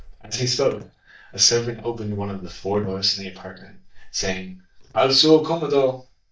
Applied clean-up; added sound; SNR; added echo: neural mask model DeepFilterNet 3.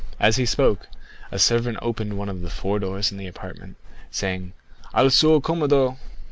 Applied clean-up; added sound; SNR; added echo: none; none; none; none.